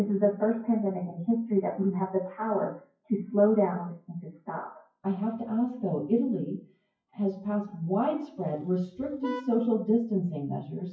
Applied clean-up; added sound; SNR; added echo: classical method WPE with log-MMSE.